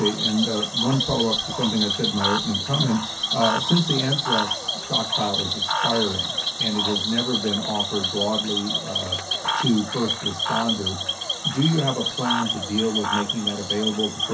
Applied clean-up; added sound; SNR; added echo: none; Cricket / Frog; 1 dB; reverberation time 0.3 s.